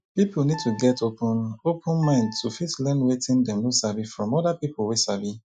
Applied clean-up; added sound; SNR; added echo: classical method Wiener filter.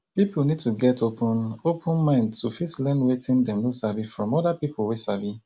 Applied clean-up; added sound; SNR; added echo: none; none; none; none.